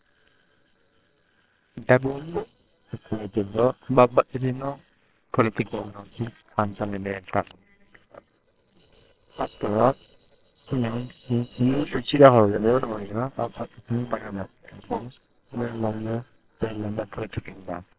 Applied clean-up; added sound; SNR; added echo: neural separator model SepFormer WHAMR!.